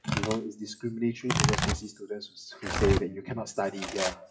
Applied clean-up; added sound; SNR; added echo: classical method WPE with log-MMSE.